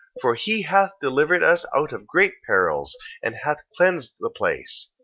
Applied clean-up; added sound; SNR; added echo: none; none; none; none.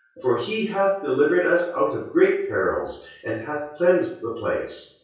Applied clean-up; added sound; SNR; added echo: none; none; none; reverberation time 0.6 s.